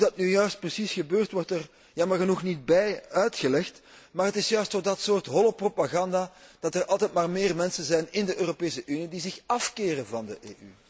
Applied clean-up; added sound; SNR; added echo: none; none; none; none.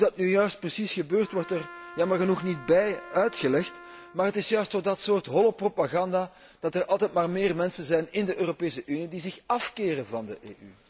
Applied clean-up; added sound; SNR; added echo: none; Trumpet; 18 dB; none.